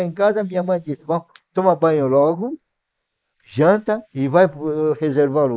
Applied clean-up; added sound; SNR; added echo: neural mask model Resemble Enhance denoiser.